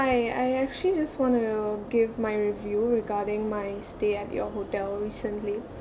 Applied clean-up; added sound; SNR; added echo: none; none; none; none.